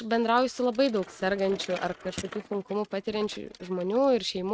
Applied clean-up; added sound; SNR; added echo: neural mask model RNNoise.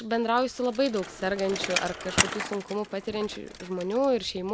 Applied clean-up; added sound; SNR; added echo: none; Bicycle; 6 dB; none.